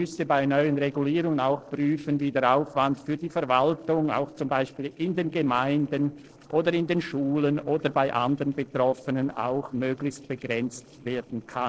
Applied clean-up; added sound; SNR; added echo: neural separator model SepFormer DNS4.